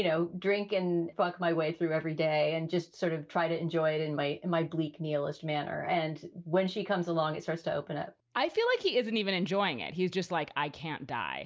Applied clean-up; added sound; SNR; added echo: none; none; none; none.